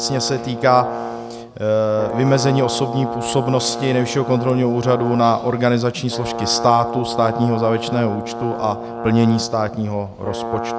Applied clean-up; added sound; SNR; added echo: none; Brass instrument; 8 dB; none.